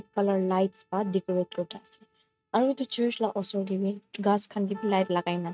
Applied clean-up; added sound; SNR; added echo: neural mask model RNNoise.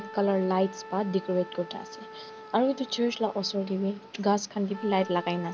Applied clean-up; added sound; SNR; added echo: none; Wind instrument, woodwind instrument; 16 dB; none.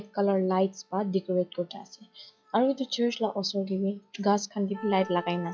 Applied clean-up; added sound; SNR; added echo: classical method log-MMSE.